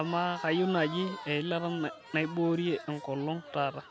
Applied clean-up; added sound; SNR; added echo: none; Crowd; 14 dB; none.